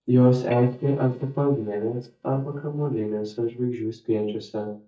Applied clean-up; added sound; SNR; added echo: neural mask model DeepFilterNet 3.